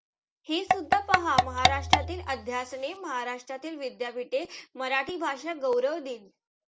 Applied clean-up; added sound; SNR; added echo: none; Tap / Percussion; -4 dB; none.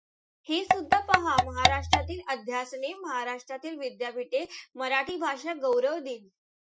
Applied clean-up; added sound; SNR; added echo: classical method Wiener filter.